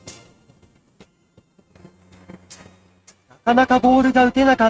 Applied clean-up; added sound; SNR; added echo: neural mask model RNNoise.